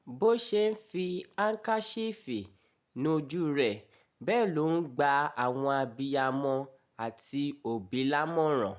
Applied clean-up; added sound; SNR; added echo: none; none; none; none.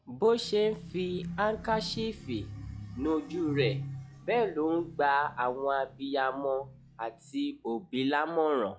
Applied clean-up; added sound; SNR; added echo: classical method log-MMSE.